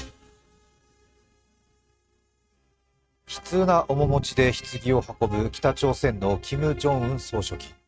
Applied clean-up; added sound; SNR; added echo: neural mask model RNNoise.